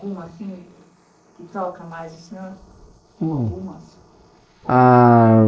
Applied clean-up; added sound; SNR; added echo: neural mask model Resemble Enhance denoiser.